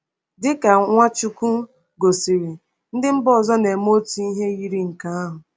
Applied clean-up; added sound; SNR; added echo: none; none; none; none.